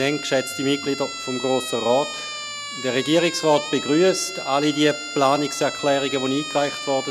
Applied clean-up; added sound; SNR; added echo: none; Siren; 10 dB; none.